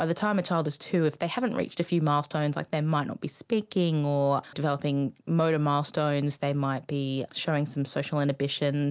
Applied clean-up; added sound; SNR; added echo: none; none; none; none.